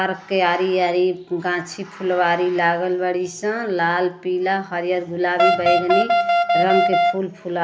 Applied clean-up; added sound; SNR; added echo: none; Wind instrument, woodwind instrument; -4 dB; none.